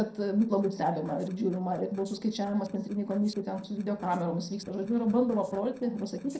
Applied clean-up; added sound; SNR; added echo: neural separator model SepFormer DNS4.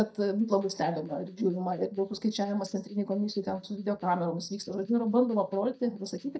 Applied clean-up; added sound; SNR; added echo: neural mask model DeepFilterNet 3.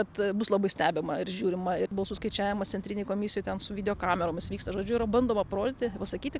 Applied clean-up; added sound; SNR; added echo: none; none; none; none.